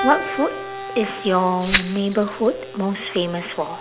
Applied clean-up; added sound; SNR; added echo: none; Glass + Keyboard (musical); 7 dB; none.